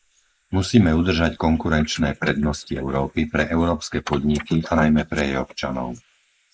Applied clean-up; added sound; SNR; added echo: neural mask model Resemble Enhance denoiser.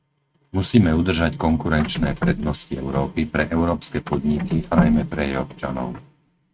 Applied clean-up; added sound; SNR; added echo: neural mask model RNNoise.